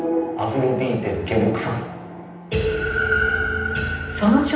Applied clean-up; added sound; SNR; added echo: none; Bowed string instrument; 19 dB; reverberation time 0.9 s.